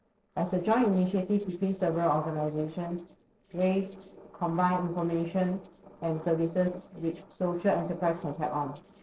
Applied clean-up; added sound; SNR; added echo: neural separator model SepFormer DNS4.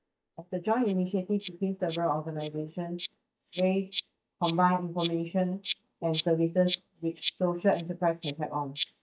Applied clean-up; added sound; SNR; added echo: neural mask model DeepFilterNet 3.